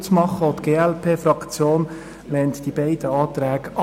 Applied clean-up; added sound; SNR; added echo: none; none; none; none.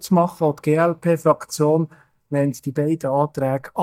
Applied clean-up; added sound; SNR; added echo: neural mask model DeepFilterNet 3.